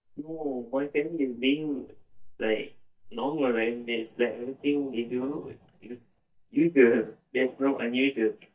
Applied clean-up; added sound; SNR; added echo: neural mask model DeepFilterNet 3.